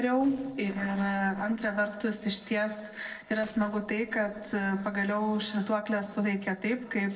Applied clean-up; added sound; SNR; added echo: neural separator model SepFormer DNS4.